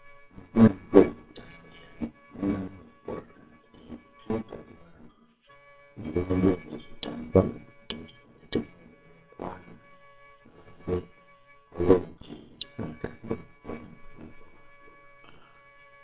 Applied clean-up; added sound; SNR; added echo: neural separator model SepFormer WHAMR!.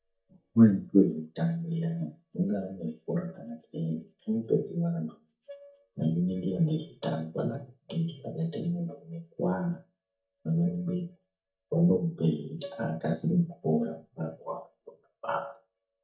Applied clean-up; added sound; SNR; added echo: neural mask model DeepFilterNet 3.